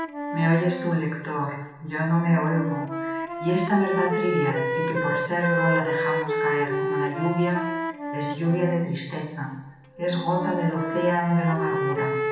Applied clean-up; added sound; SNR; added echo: none; Wind instrument, woodwind instrument; 3 dB; reverberation time 0.9 s.